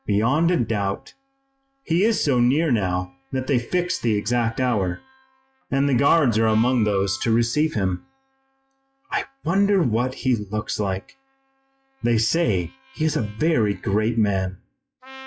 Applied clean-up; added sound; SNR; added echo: classical method log-MMSE.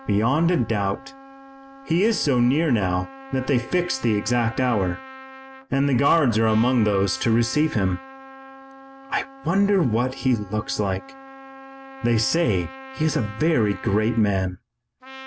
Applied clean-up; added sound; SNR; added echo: none; Trumpet; 18 dB; none.